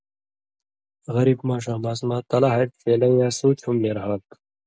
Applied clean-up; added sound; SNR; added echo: none; none; none; none.